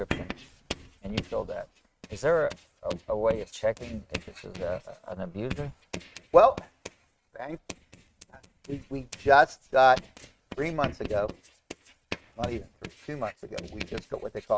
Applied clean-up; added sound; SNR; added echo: neural mask model RNNoise.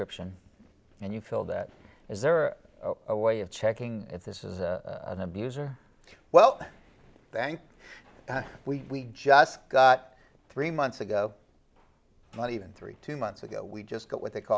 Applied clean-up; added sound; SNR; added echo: none; none; none; none.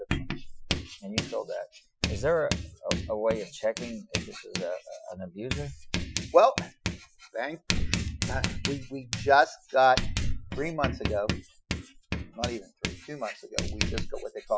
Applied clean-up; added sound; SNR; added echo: classical method Wiener filter.